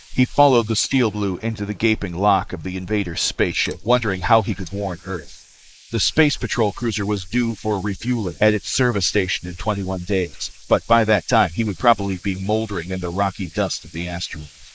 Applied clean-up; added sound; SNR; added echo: neural mask model Resemble Enhance denoiser.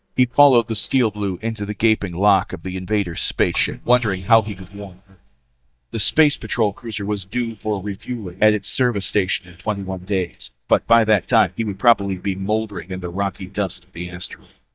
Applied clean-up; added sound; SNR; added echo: neural mask model DeepFilterNet 3.